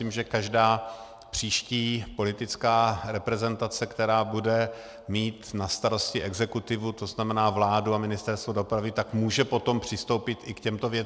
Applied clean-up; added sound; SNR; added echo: none; none; none; none.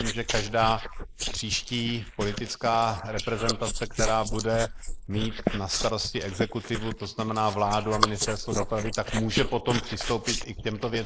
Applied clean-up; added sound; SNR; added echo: neural mask model Resemble Enhance denoiser.